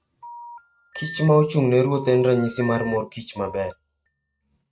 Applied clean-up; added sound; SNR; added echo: neural mask model RNNoise.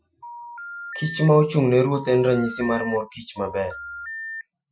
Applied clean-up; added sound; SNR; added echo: classical method Wiener filter.